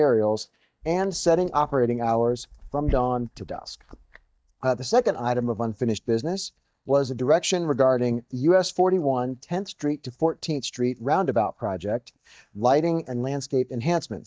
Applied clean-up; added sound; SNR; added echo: neural mask model DeepFilterNet 3.